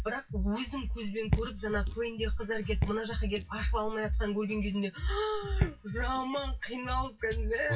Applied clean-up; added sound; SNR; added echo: classical method WPE with log-MMSE.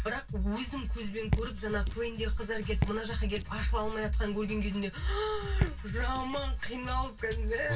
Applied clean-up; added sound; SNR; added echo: none; Raindrop / Drip; 5 dB; reverberation time 0.1 s.